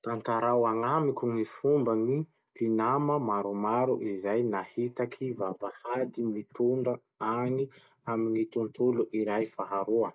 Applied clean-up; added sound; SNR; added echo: none; none; none; none.